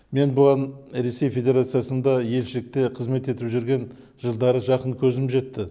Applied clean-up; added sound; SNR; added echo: none; none; none; none.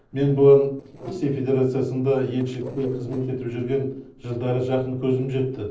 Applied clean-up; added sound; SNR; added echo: neural separator model SepFormer DNS4.